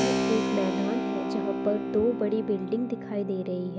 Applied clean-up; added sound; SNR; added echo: none; Keyboard (musical); 1 dB; none.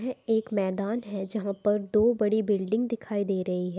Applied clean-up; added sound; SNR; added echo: none; none; none; none.